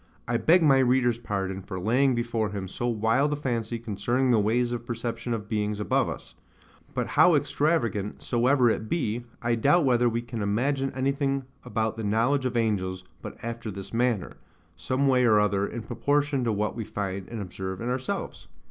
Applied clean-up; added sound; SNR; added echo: none; none; none; none.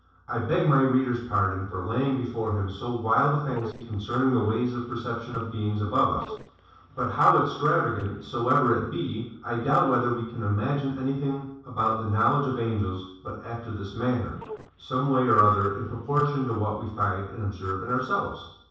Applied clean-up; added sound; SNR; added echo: neural separator model SepFormer DNS4.